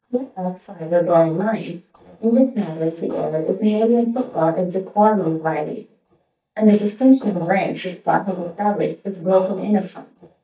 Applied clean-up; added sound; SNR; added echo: neural mask model DeepFilterNet 3.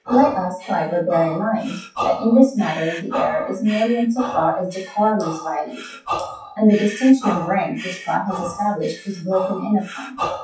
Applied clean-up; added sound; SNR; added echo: classical method WPE with log-MMSE.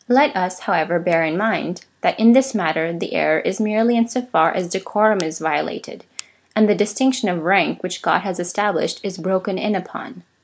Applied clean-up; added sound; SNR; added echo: none; none; none; none.